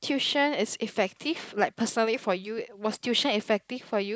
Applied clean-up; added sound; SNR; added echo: neural mask model Resemble Enhance denoiser.